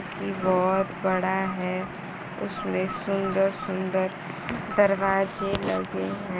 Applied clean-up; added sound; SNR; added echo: none; Bird; 15 dB; none.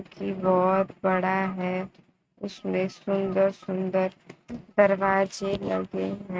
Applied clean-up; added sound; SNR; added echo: neural mask model RNNoise.